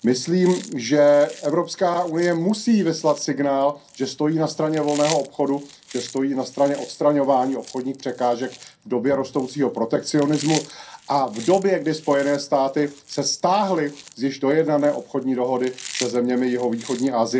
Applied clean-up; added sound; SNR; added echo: none; Chewing, mastication; 19 dB; reverberation time 0.3 s.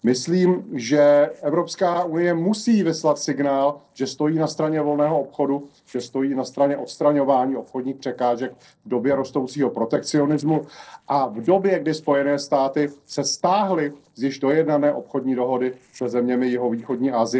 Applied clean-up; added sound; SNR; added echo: neural separator model SepFormer DNS4.